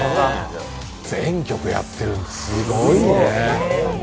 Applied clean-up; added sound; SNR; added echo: none; Piano; 20 dB; none.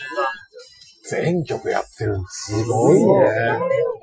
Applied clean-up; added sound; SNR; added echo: classical method Wiener filter.